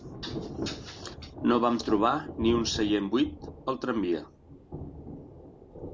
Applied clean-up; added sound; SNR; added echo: none; Thunder / Rain; 10 dB; none.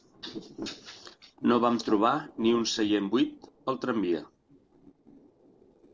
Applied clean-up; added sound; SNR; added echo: neural separator model SepFormer DNS4.